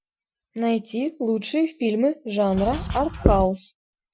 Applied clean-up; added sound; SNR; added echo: classical method Wiener filter.